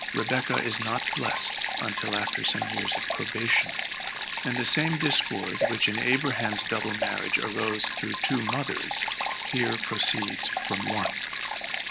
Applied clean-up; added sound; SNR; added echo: none; Stream; 1 dB; none.